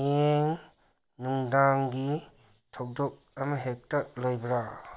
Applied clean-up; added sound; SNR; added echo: none; none; none; none.